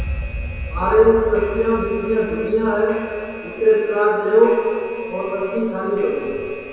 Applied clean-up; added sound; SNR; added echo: none; Alarm; 12 dB; reverberation time 2.2 s.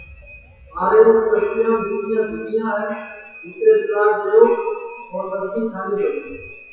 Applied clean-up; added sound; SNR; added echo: classical method WPE with log-MMSE.